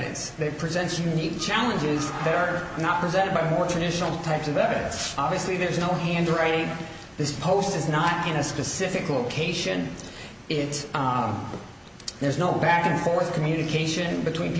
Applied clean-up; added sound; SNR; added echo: none; Wind instrument, woodwind instrument; 20 dB; none.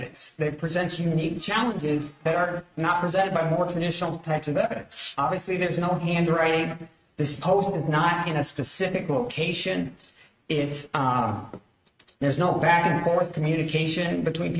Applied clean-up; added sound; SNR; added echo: neural mask model RNNoise.